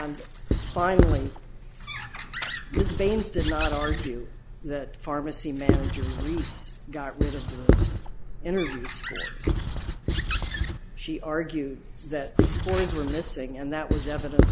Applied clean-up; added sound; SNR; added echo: none; Squeak / Writing; -4 dB; none.